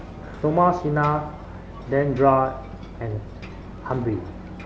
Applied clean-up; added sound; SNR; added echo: none; Ocean; 15 dB; none.